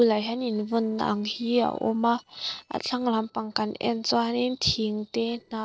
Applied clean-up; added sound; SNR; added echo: neural separator model SepFormer DNS4.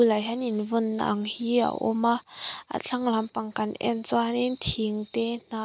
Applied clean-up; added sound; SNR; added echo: none; none; none; none.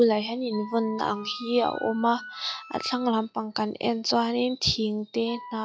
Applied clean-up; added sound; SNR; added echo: classical method log-MMSE.